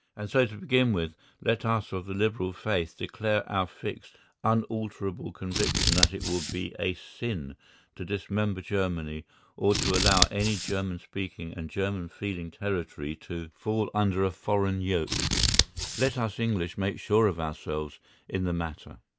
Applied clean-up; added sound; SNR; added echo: none; Scissors; -2 dB; none.